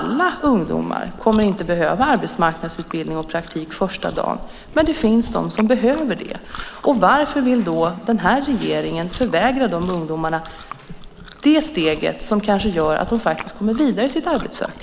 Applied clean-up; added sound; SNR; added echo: none; Chewing, mastication; 16 dB; none.